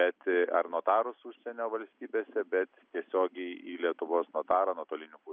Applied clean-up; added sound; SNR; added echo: none; none; none; none.